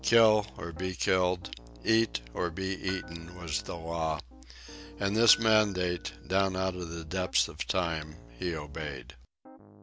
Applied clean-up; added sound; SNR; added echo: none; Piano + Piano; 20 dB; none.